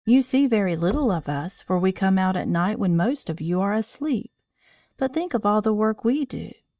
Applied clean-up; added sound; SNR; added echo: neural mask model DeepFilterNet 3.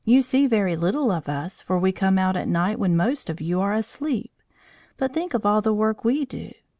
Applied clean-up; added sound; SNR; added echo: none; none; none; none.